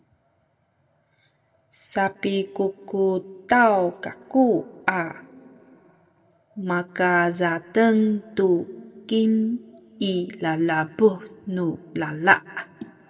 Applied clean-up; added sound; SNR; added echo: none; none; none; reverberation time 1.0 s.